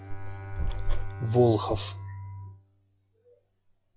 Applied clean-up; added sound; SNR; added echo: classical method log-MMSE.